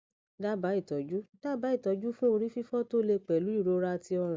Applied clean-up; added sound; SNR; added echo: none; none; none; none.